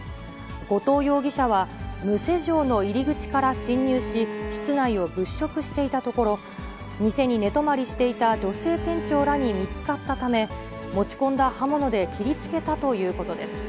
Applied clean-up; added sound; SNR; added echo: none; Bowed string instrument; 14 dB; none.